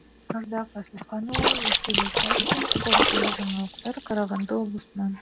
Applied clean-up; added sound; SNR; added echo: none; Splash, splatter; -4 dB; none.